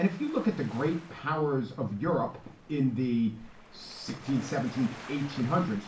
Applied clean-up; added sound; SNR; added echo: none; Waves, surf; 18 dB; reverberation time 0.3 s.